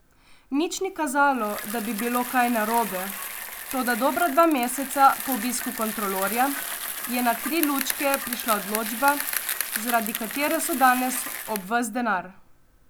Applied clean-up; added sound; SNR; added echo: none; Bicycle; 8 dB; none.